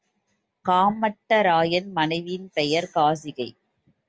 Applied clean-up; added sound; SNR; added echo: none; none; none; none.